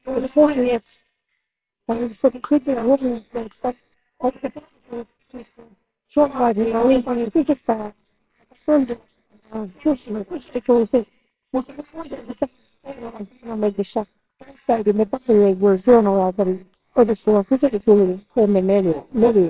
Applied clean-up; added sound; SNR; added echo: neural separator model SepFormer WHAMR!.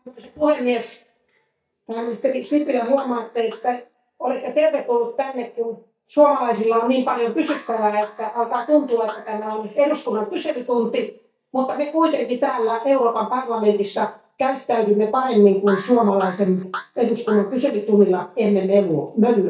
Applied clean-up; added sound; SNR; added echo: neural mask model DeepFilterNet 3.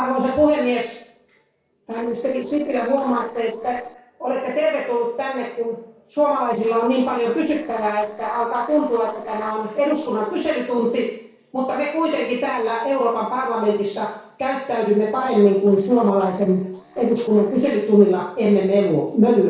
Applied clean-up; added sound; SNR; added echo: neural separator model SepFormer DNS4.